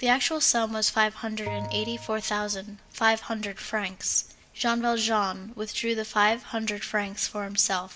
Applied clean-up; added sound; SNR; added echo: none; Bell; 12 dB; reverberation time 0.2 s.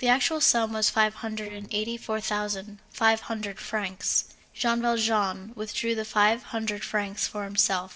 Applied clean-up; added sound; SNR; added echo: neural separator model SepFormer DNS4.